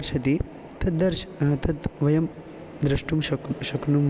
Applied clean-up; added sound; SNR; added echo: none; none; none; none.